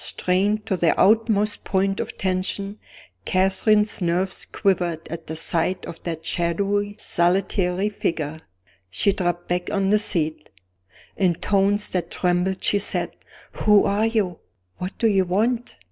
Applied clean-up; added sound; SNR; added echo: none; none; none; none.